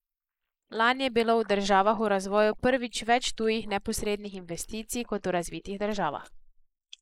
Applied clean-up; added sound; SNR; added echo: neural mask model Resemble Enhance denoiser.